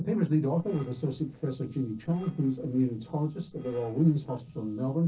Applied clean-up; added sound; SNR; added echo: neural separator model SepFormer DNS4.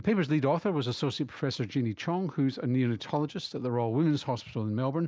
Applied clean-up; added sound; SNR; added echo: none; none; none; none.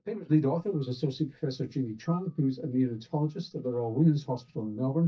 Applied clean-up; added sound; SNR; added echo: neural mask model DeepFilterNet 3.